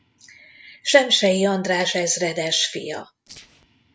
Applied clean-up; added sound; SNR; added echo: neural separator model SepFormer DNS4.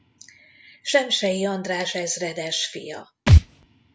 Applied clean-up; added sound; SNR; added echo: none; Thump, thud; -3 dB; none.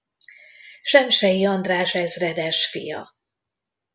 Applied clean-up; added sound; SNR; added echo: none; none; none; none.